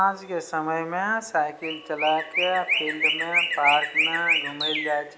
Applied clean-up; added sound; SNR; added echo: none; Chirp, tweet; 1 dB; none.